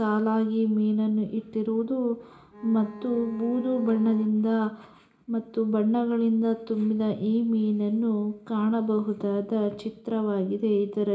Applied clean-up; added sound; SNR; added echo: none; Bowed string instrument; 17 dB; reverberation time 0.4 s.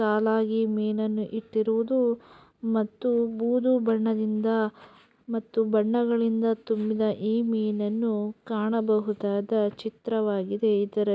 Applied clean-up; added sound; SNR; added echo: none; none; none; none.